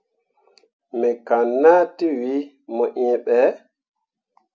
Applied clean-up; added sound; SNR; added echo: none; none; none; none.